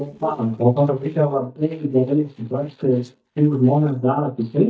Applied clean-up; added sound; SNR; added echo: neural mask model DeepFilterNet 3.